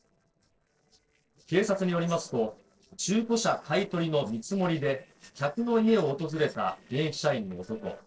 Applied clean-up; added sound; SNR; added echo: neural separator model SepFormer DNS4.